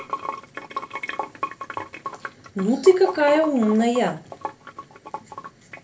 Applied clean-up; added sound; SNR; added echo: none; Sink (filling or washing) / Water; 10 dB; reverberation time 0.3 s.